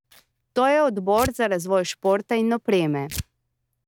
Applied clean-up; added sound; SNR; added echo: none; Tearing; 17 dB; none.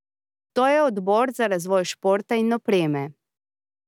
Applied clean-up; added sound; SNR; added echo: none; none; none; none.